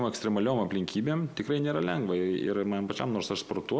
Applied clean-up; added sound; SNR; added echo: none; none; none; none.